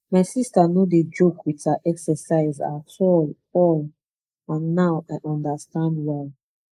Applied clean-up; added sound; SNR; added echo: neural mask model Resemble Enhance denoiser.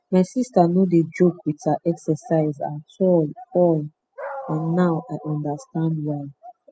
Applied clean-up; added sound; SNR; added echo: classical method spectral subtraction.